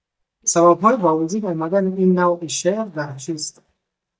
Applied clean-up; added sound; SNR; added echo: neural mask model DeepFilterNet 3.